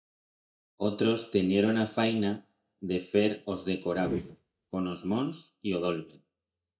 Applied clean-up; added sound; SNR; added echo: neural mask model DeepFilterNet 3.